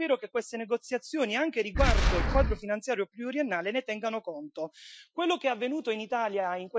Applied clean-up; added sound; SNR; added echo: classical method Wiener filter.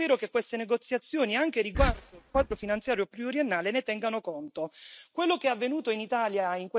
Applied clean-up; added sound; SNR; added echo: neural mask model RNNoise.